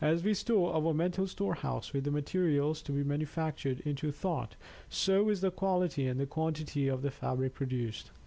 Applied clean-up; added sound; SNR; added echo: none; none; none; none.